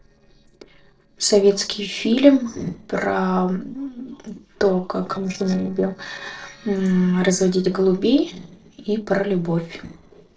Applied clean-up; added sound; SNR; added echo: neural separator model SepFormer DNS4.